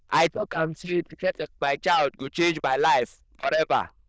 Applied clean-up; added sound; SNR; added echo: neural diffusion model UNIVERSE++.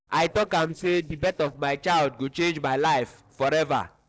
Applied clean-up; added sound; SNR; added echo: neural separator model SepFormer DNS4.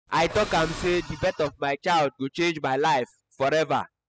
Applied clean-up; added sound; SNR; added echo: classical method spectral subtraction.